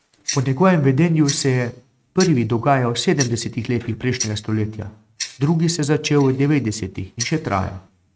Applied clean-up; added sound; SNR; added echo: neural mask model RNNoise.